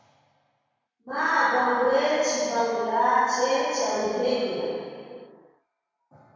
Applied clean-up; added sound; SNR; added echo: none; none; none; reverberation time 2.2 s.